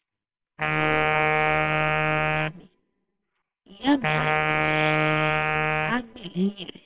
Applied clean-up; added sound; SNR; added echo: neural separator model SepFormer WHAMR!.